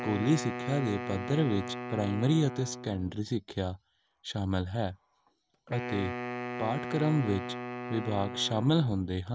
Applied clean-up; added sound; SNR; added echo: none; Wind instrument, woodwind instrument; 8 dB; none.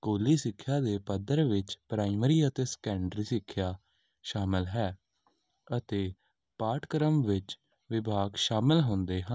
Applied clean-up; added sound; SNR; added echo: none; none; none; none.